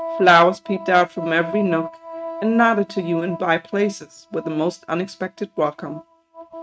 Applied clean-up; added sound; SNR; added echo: neural mask model RNNoise.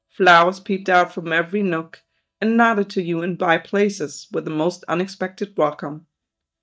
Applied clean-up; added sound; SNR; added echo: neural mask model DeepFilterNet 3.